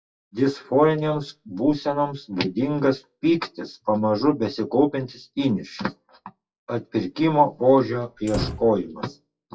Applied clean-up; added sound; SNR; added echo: classical method WPE with log-MMSE.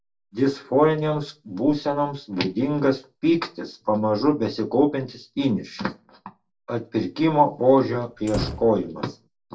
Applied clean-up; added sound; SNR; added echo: none; Slam; 9 dB; reverberation time 0.2 s.